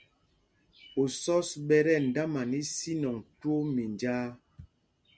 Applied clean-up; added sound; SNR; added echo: none; none; none; none.